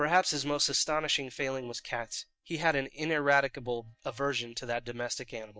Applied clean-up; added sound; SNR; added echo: neural mask model DeepFilterNet 3.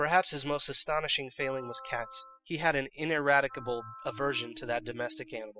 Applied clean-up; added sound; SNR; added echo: classical method spectral subtraction.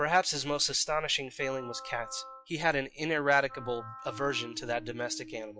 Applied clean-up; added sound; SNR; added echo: classical method log-MMSE.